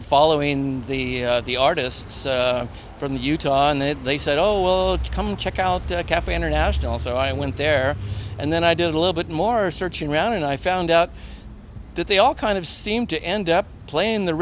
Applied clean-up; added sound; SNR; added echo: none; none; none; none.